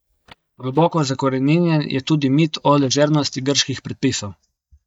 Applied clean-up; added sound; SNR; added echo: neural mask model DeepFilterNet 3.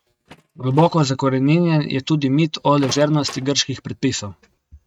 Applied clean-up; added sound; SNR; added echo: neural mask model RNNoise.